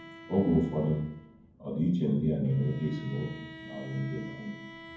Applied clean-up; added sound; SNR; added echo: none; Bowed string instrument; 17 dB; reverberation time 0.9 s.